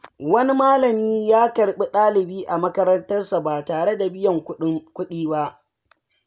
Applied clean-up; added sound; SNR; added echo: none; none; none; none.